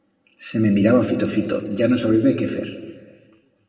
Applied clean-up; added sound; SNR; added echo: none; none; none; reverberation time 1.8 s.